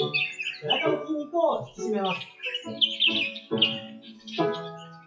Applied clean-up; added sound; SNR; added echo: classical method WPE with log-MMSE.